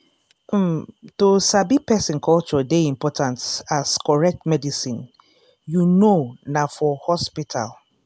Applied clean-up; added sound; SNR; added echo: none; none; none; none.